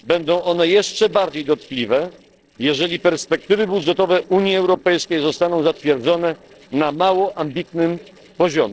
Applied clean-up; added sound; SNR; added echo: neural separator model SepFormer DNS4.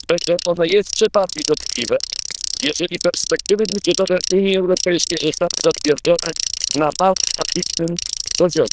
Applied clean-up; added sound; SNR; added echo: neural diffusion model UNIVERSE++.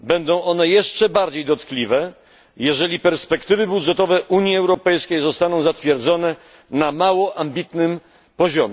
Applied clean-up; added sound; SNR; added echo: none; none; none; none.